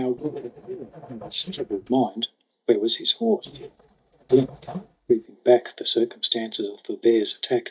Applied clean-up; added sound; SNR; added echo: neural mask model DeepFilterNet 3.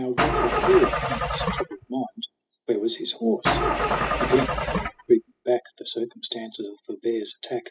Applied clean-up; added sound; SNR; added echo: classical method spectral subtraction.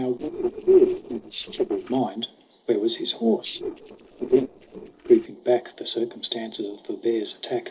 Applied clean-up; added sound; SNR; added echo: neural separator model SepFormer DNS4.